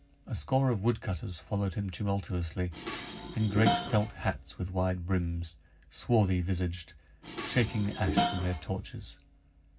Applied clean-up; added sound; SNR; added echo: none; Dishes, pots, and pans; 8 dB; reverberation time 0.4 s.